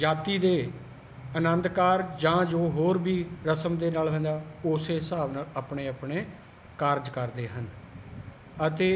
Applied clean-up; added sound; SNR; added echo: none; none; none; none.